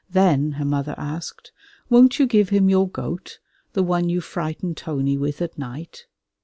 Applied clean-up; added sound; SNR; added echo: none; none; none; none.